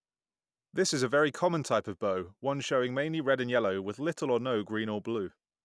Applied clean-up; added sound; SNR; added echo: none; none; none; none.